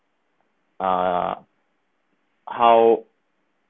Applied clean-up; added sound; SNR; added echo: none; none; none; none.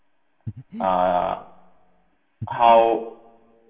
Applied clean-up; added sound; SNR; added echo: none; Breathing; 12 dB; reverberation time 0.6 s.